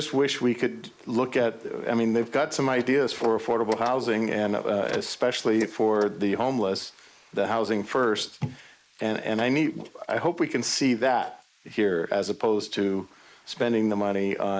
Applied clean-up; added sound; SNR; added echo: neural mask model Resemble Enhance denoiser.